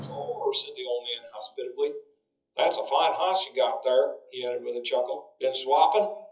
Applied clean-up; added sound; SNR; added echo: classical method WPE with log-MMSE.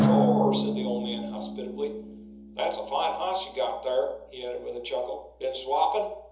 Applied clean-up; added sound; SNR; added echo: none; Drum; 2 dB; reverberation time 0.7 s.